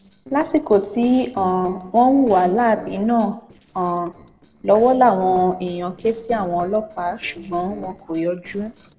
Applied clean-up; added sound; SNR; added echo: neural separator model SepFormer DNS4.